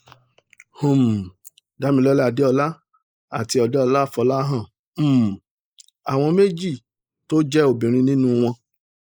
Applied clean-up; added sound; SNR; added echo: neural mask model Resemble Enhance denoiser.